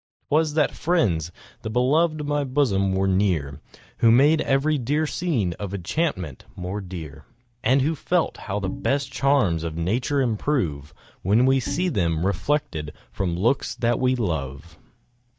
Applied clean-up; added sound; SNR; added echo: neural mask model DeepFilterNet 3.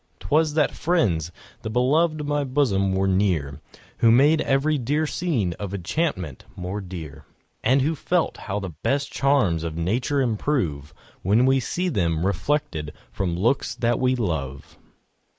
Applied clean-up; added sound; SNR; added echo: neural mask model Resemble Enhance denoiser.